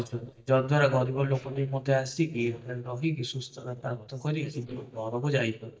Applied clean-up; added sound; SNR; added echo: neural mask model DeepFilterNet 3.